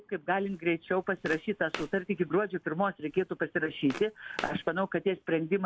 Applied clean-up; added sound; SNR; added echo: none; Walk, footsteps; 16 dB; none.